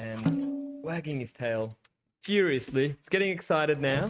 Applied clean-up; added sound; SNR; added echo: neural mask model RNNoise.